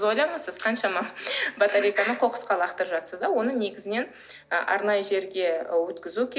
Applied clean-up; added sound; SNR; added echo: none; none; none; none.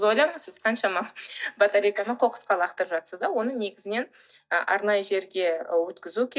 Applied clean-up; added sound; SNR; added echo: neural mask model DeepFilterNet 3.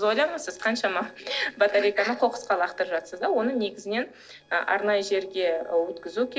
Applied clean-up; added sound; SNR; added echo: neural separator model SepFormer DNS4.